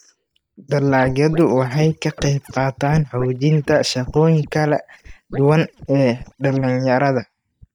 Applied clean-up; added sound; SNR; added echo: neural mask model DeepFilterNet 3.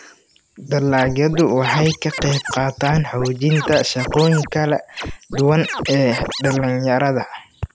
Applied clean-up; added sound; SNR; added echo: none; Scratching (performance technique); 9 dB; none.